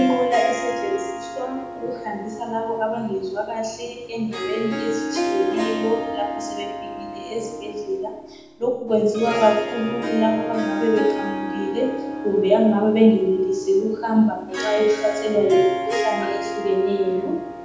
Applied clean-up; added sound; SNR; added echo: none; Harp; 7 dB; reverberation time 0.8 s.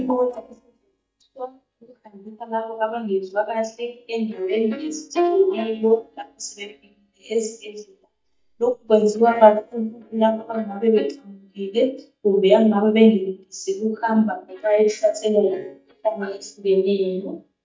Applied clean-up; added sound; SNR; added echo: neural mask model DeepFilterNet 3.